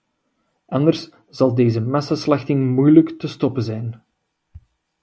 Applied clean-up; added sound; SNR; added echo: none; none; none; none.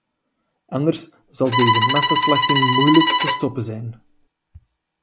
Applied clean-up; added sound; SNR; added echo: none; Bowed string instrument; -3 dB; none.